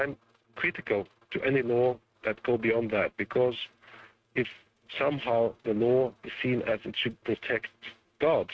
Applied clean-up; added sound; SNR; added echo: neural mask model RNNoise.